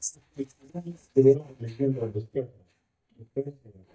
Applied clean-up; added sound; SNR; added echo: neural mask model DeepFilterNet 3.